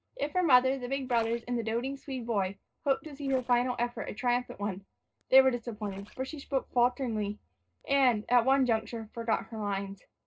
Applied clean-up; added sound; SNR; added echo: neural separator model SepFormer DNS4.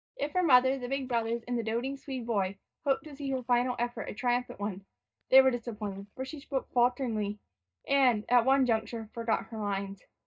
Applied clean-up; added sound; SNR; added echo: neural mask model DeepFilterNet 3.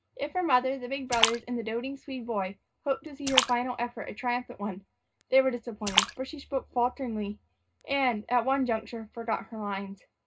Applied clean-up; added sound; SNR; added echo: none; Splash, splatter; 4 dB; reverberation time 0.2 s.